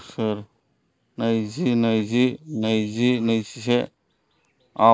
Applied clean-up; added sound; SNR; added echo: neural mask model Resemble Enhance denoiser.